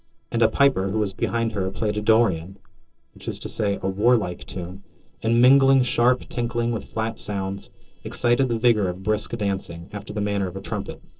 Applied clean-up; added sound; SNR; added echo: neural separator model SepFormer DNS4.